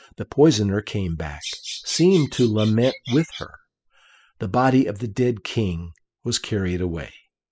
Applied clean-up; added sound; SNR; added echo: classical method spectral subtraction.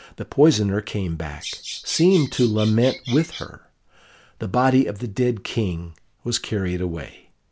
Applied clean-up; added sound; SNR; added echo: none; Bird vocalization, bird call, bird song; 12 dB; none.